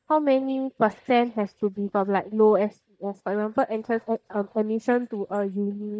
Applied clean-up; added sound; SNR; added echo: neural mask model DeepFilterNet 3.